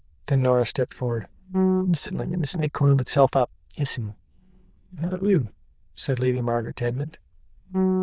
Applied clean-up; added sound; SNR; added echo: neural diffusion model UNIVERSE++.